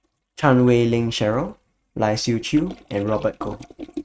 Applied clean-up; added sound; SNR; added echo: neural mask model RNNoise.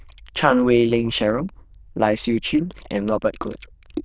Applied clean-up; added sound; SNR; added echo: neural diffusion model UNIVERSE++.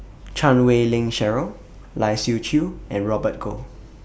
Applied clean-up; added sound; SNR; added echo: none; none; none; none.